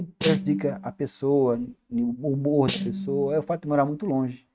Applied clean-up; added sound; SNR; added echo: neural mask model RNNoise.